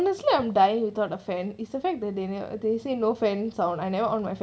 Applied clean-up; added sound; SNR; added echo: none; none; none; none.